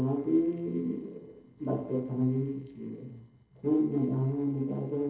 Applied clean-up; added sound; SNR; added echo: neural separator model SepFormer DNS4.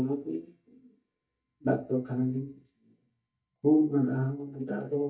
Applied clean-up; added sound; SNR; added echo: neural mask model DeepFilterNet 3.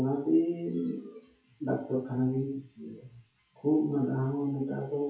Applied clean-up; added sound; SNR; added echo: classical method WPE with log-MMSE.